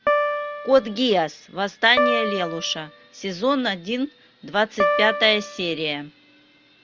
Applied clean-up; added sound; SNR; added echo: none; Piano; 3 dB; none.